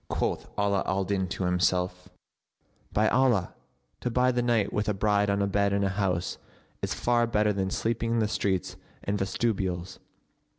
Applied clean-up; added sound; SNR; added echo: none; none; none; none.